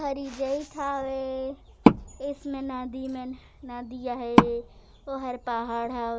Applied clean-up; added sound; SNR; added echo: none; Wood; -3 dB; none.